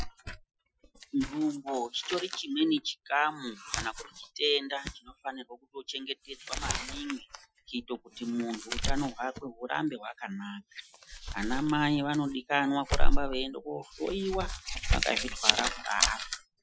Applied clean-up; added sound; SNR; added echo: classical method Wiener filter.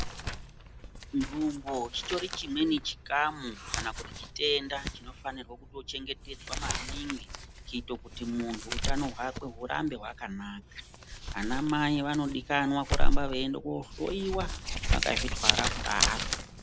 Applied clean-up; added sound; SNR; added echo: none; Crumpling, crinkling; -2 dB; none.